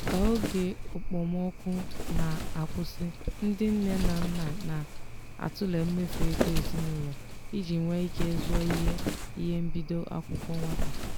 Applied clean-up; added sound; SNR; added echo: none; Wind; -1 dB; none.